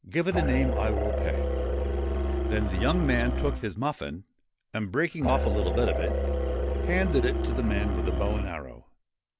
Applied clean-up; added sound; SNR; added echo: none; Musical instrument; -3 dB; none.